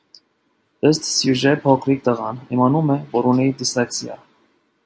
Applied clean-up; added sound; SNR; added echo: none; none; none; none.